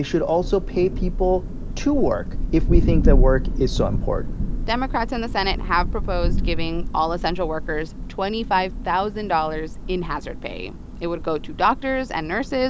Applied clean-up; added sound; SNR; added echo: none; Thunder; 0 dB; none.